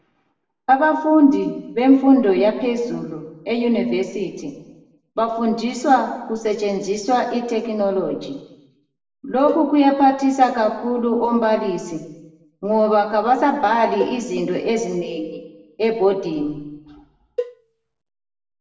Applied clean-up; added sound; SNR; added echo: none; Cowbell; 13 dB; reverberation time 0.9 s.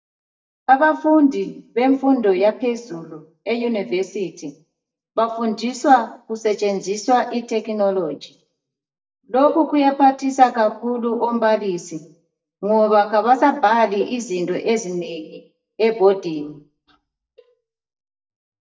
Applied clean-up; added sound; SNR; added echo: neural mask model DeepFilterNet 3.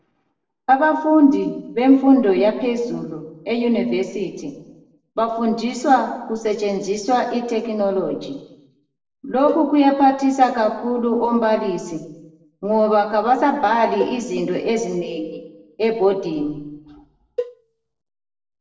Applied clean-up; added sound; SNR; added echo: neural separator model SepFormer DNS4.